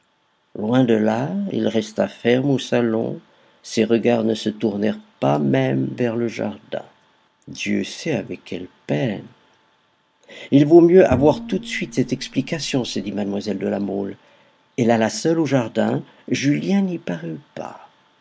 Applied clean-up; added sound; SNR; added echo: none; Bowed string instrument; 12 dB; none.